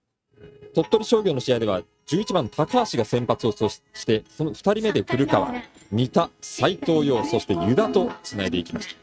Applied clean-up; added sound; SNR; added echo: neural mask model RNNoise.